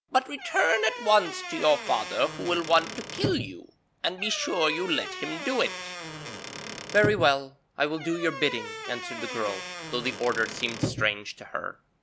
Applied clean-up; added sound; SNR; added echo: none; Squeak / Wood; 8 dB; none.